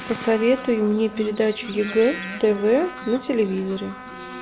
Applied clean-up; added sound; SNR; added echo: none; Bird vocalization, bird call, bird song + Trumpet; 15 dB; none.